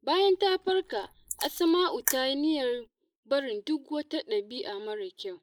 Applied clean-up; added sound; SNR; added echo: neural mask model Resemble Enhance denoiser.